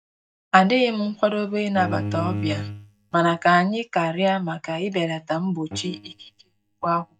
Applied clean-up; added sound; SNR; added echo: neural mask model DeepFilterNet 3.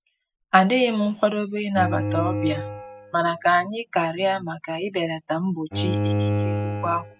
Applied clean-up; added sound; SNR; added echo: classical method spectral subtraction.